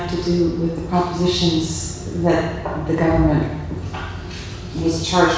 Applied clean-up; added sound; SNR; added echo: none; none; none; reverberation time 1.1 s.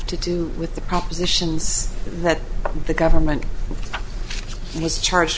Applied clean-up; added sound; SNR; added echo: none; none; none; none.